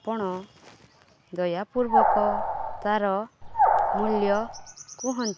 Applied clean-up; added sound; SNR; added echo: none; Animal; -4 dB; none.